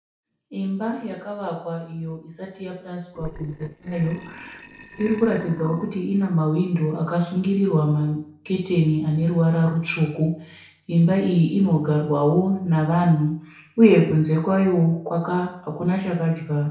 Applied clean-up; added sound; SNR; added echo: neural separator model SepFormer DNS4.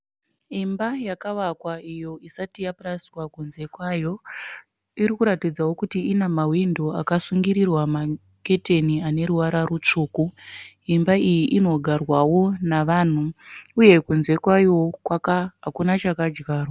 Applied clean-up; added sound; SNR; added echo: none; none; none; none.